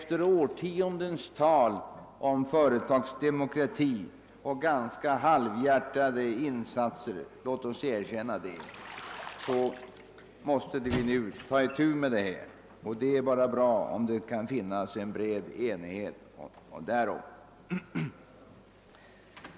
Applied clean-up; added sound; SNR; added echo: none; Squeak / Wood + Bathtub (filling or washing); 13 dB; none.